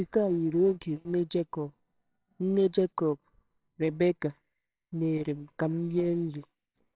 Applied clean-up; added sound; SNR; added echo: neural separator model SepFormer WHAMR!.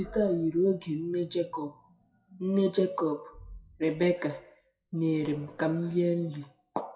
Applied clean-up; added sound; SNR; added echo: classical method WPE with log-MMSE.